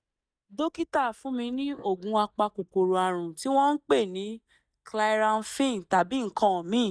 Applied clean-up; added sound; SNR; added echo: neural mask model DeepFilterNet 3.